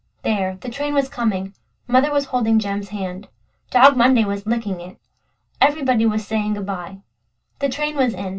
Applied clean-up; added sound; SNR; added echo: none; none; none; reverberation time 0.1 s.